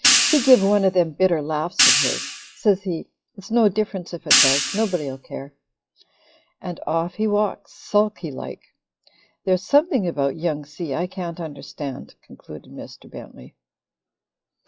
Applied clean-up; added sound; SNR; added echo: classical method log-MMSE.